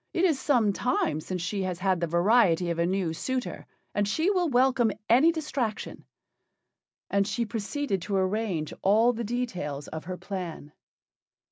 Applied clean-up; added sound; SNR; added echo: none; none; none; none.